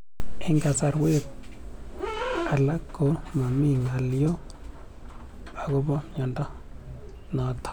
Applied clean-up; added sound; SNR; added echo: none; none; none; none.